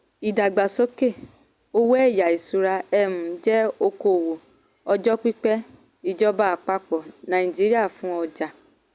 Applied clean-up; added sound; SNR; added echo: none; none; none; none.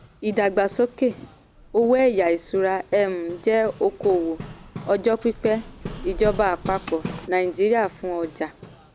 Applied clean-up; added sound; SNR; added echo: none; Hammer; 15 dB; none.